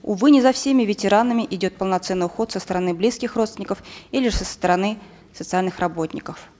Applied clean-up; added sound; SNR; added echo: none; none; none; none.